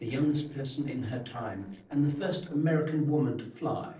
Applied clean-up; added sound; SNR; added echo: neural separator model SepFormer DNS4.